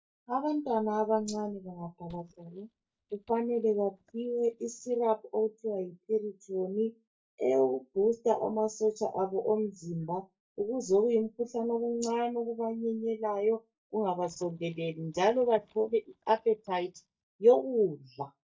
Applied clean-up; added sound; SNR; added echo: neural mask model DeepFilterNet 3.